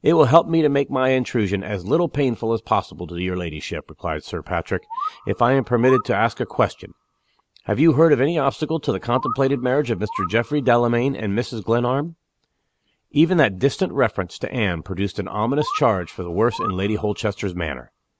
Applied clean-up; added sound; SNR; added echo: none; Bird; 13 dB; none.